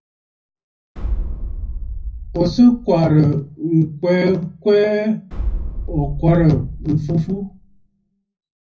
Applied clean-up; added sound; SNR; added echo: none; Boom; 7 dB; reverberation time 0.4 s.